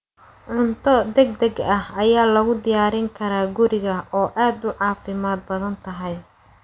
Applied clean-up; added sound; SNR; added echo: none; none; none; none.